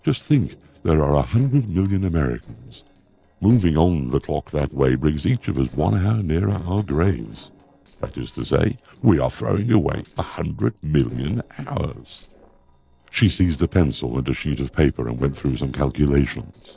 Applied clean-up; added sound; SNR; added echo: neural separator model SepFormer DNS4.